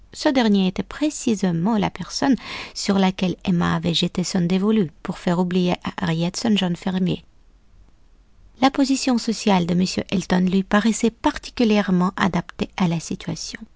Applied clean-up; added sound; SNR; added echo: none; none; none; none.